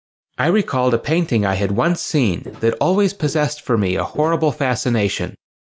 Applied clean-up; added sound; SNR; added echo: none; Walk, footsteps; 17 dB; none.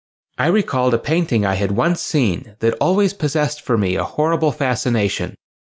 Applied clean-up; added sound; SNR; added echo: none; none; none; none.